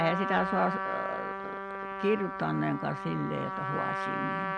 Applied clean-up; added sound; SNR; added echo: none; Trumpet; 2 dB; none.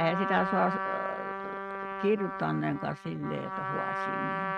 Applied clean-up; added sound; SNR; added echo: neural mask model RNNoise.